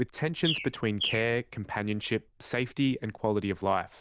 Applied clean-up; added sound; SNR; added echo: neural diffusion model UNIVERSE++.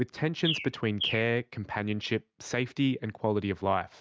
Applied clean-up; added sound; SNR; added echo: neural mask model RNNoise.